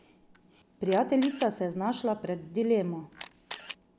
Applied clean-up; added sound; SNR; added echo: none; Camera; 13 dB; none.